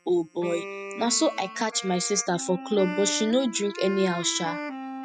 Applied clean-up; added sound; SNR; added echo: classical method spectral subtraction.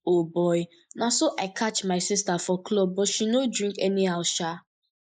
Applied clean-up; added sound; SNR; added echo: neural mask model Resemble Enhance denoiser.